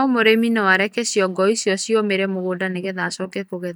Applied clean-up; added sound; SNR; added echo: neural mask model DeepFilterNet 3.